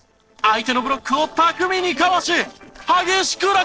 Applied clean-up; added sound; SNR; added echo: neural separator model SepFormer DNS4.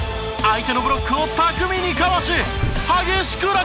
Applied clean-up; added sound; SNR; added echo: none; Door / Car; 11 dB; none.